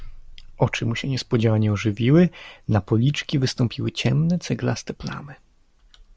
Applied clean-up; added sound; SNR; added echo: none; none; none; none.